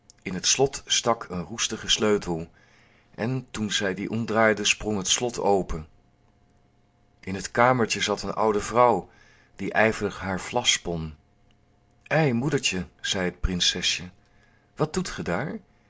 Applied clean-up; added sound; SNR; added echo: none; none; none; none.